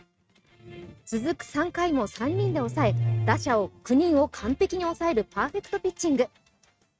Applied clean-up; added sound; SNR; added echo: neural mask model RNNoise.